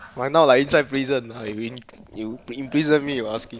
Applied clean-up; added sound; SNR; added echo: none; none; none; none.